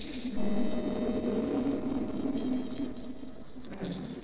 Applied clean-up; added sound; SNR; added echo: neural separator model SepFormer DNS4.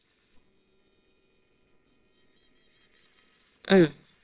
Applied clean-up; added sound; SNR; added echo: neural separator model SepFormer WHAMR!.